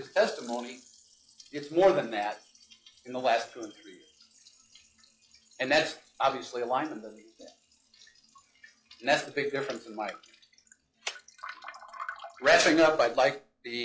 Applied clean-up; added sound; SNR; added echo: classical method log-MMSE.